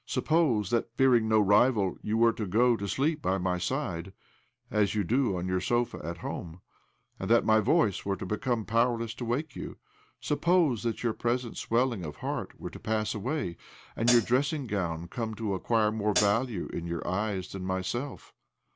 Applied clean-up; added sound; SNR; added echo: none; Hi-hat; 4 dB; none.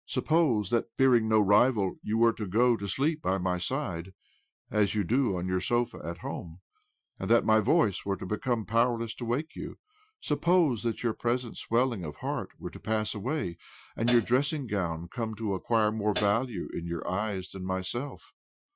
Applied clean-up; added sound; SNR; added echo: classical method Wiener filter.